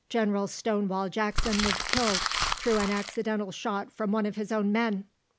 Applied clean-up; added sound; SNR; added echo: none; Crumpling, crinkling; 1 dB; none.